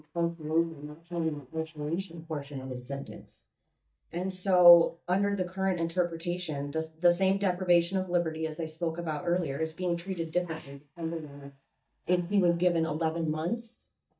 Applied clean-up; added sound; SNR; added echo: neural mask model DeepFilterNet 3.